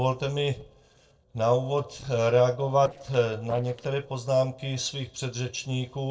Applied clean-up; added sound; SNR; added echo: neural separator model SepFormer DNS4.